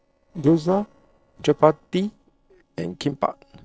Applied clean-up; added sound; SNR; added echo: neural separator model SepFormer DNS4.